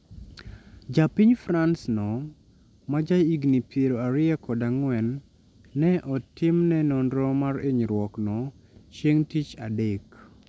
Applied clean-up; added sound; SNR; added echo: none; none; none; none.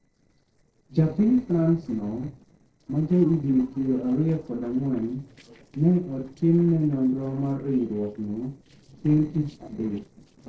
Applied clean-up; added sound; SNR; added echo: neural separator model SepFormer DNS4.